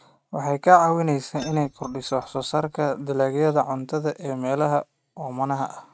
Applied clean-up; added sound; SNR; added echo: neural mask model RNNoise.